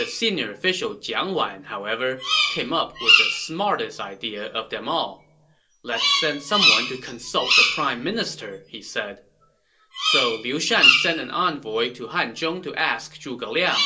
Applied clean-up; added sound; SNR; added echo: none; Bird vocalization, bird call, bird song; -1 dB; reverberation time 0.2 s.